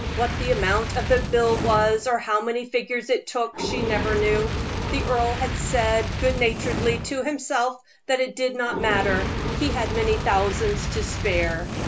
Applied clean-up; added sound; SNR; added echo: none; Fire; 4 dB; none.